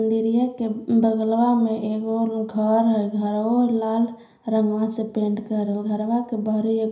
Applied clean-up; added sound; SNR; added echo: none; none; none; reverberation time 0.5 s.